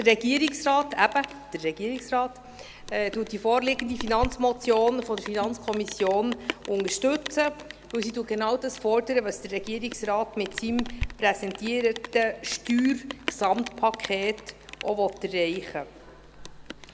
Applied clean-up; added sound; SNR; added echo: none; Rain; 13 dB; none.